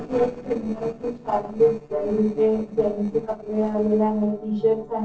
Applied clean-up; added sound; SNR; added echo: neural separator model SepFormer DNS4.